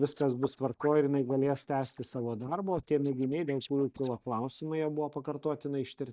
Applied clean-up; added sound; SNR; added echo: neural mask model DeepFilterNet 3.